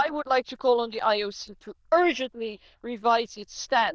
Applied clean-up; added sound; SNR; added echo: neural diffusion model UNIVERSE++.